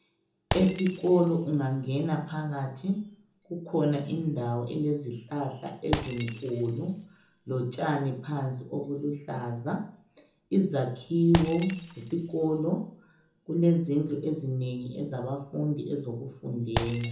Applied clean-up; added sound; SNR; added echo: none; Shatter; 12 dB; reverberation time 1.0 s.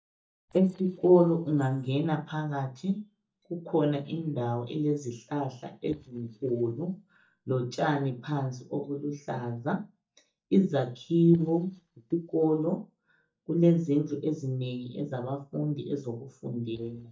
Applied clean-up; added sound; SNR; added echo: neural mask model DeepFilterNet 3.